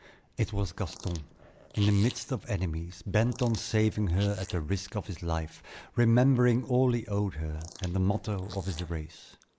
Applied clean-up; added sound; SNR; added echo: neural mask model Resemble Enhance denoiser.